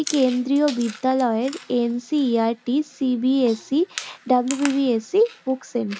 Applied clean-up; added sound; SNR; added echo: none; Chewing, mastication; 17 dB; none.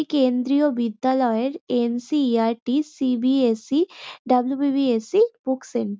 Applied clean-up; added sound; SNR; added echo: none; none; none; none.